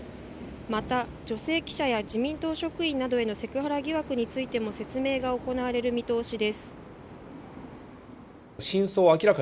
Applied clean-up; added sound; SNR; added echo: none; none; none; none.